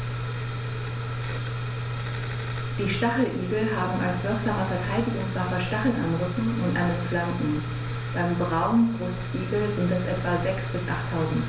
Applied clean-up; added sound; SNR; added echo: none; none; none; none.